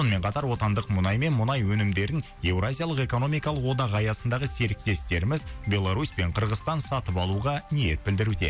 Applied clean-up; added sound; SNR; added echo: none; none; none; none.